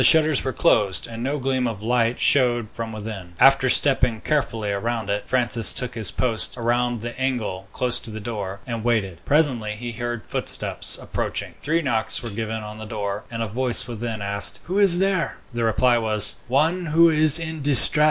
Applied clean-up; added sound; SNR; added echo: none; Tambourine; 10 dB; none.